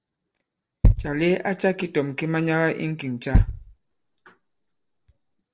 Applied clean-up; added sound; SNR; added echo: neural separator model SepFormer DNS4.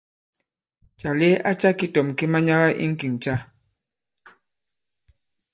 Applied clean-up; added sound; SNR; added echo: neural mask model DeepFilterNet 3.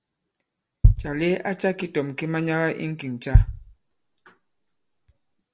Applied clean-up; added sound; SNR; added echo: none; Bass drum; -5 dB; none.